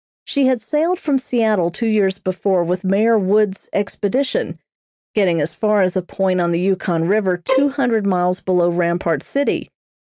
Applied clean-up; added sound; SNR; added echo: neural mask model DeepFilterNet 3.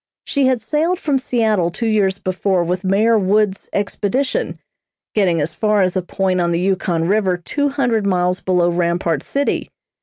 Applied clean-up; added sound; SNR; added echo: none; none; none; none.